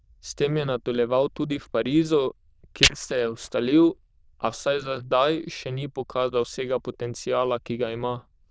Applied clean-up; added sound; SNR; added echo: neural diffusion model UNIVERSE++.